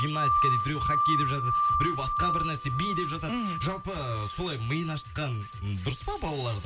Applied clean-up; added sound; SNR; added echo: none; Wind chime; -1 dB; none.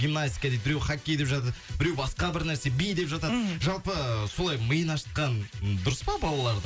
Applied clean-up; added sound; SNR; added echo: none; none; none; none.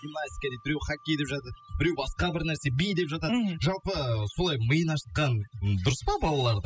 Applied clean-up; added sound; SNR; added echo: classical method spectral subtraction.